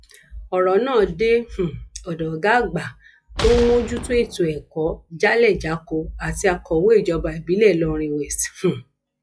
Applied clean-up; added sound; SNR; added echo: classical method log-MMSE.